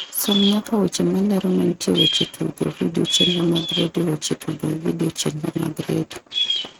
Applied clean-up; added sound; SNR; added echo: neural mask model RNNoise.